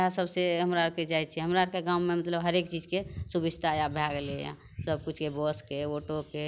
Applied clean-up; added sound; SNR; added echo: none; none; none; none.